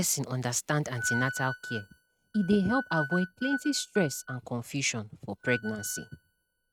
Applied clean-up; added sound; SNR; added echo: neural mask model RNNoise.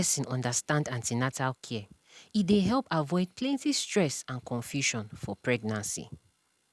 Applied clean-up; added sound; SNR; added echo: none; none; none; none.